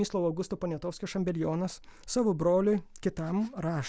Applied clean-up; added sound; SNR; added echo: none; none; none; none.